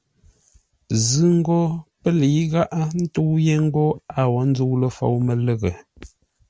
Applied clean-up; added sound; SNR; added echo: none; none; none; none.